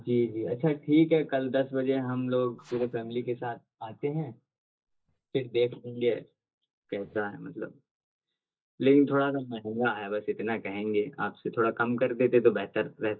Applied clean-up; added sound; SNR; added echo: neural mask model DeepFilterNet 3.